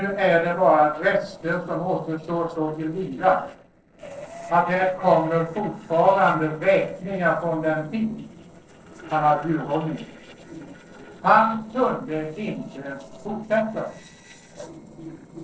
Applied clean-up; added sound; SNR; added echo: neural separator model SepFormer DNS4.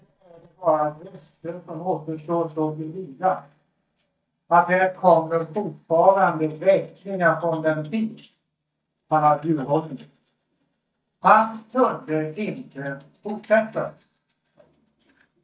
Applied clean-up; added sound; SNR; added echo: neural mask model DeepFilterNet 3.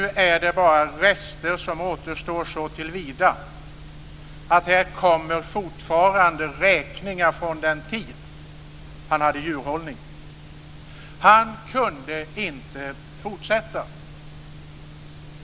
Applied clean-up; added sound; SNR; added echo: none; none; none; none.